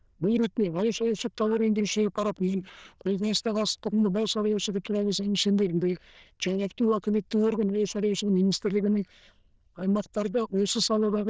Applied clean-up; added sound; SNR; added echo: neural diffusion model UNIVERSE++.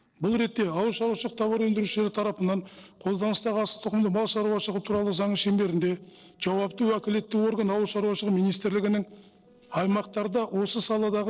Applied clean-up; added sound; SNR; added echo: neural separator model SepFormer DNS4.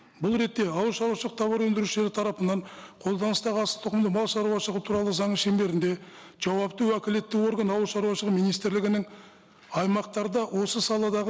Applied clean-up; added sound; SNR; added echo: none; none; none; none.